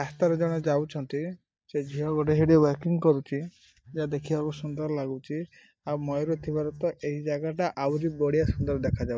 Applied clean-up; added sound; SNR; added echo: neural mask model DeepFilterNet 3.